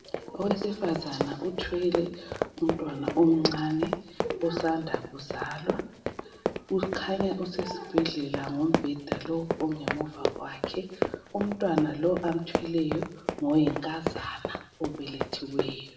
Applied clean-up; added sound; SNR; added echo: none; Run; 4 dB; reverberation time 0.8 s.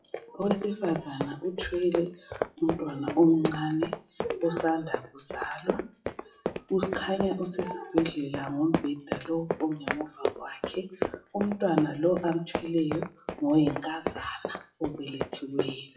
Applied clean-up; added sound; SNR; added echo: classical method WPE with log-MMSE.